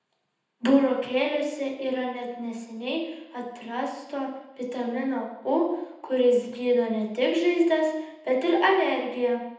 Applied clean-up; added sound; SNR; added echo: none; none; none; reverberation time 0.9 s.